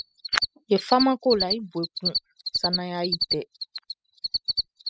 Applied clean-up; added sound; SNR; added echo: classical method spectral subtraction.